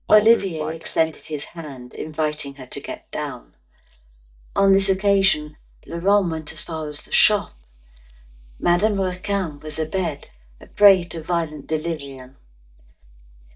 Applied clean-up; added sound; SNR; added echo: neural mask model DeepFilterNet 3.